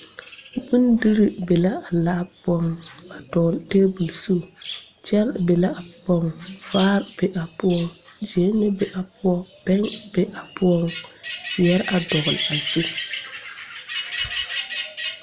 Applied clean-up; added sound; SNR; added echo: none; none; none; none.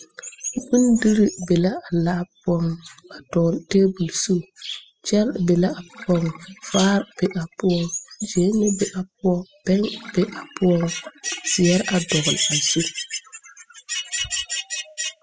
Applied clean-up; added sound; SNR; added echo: classical method spectral subtraction.